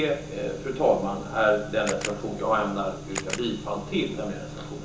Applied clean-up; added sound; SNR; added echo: none; Camera; 12 dB; reverberation time 0.8 s.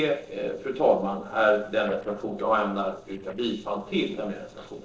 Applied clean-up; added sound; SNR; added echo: neural separator model SepFormer DNS4.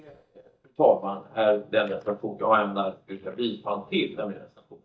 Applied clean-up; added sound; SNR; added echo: neural mask model DeepFilterNet 3.